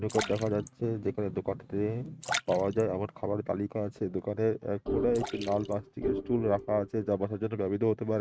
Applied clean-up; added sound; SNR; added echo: neural mask model RNNoise.